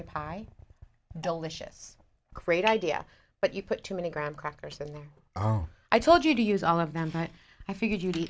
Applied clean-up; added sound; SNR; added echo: none; none; none; none.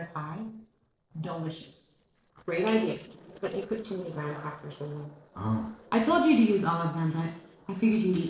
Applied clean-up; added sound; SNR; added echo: neural separator model SepFormer DNS4.